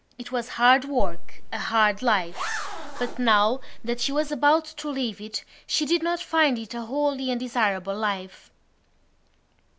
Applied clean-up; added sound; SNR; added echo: none; Zipper (clothing); -1 dB; none.